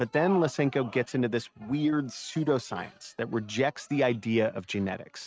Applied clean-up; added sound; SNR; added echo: neural mask model RNNoise.